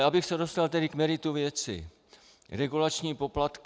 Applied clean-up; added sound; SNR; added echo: none; none; none; none.